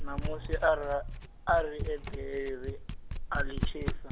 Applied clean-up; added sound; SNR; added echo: none; Domestic sounds, home sounds; 1 dB; none.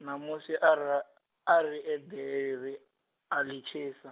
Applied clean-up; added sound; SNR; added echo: none; none; none; none.